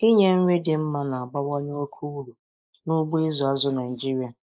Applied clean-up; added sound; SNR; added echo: neural mask model Resemble Enhance denoiser.